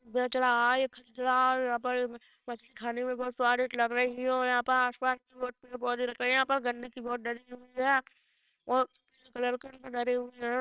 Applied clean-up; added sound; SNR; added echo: neural separator model SepFormer WHAMR!.